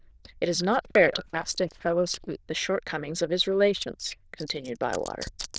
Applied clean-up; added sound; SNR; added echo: neural diffusion model UNIVERSE++.